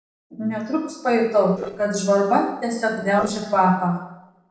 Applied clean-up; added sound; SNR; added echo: neural separator model SepFormer DNS4.